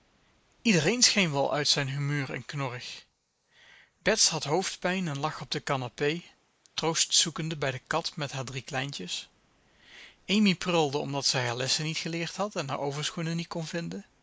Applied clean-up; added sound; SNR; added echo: neural mask model Resemble Enhance denoiser.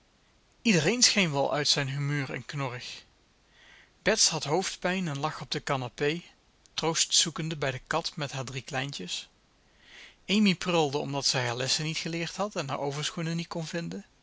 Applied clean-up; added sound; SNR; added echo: none; none; none; none.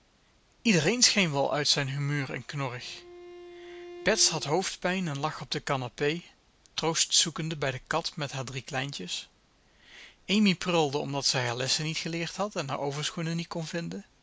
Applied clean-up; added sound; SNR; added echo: none; Bowed string instrument; 17 dB; none.